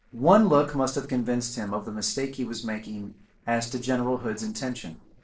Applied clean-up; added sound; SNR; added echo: neural separator model SepFormer DNS4.